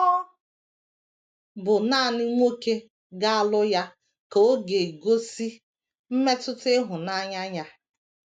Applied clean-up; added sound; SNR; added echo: none; none; none; none.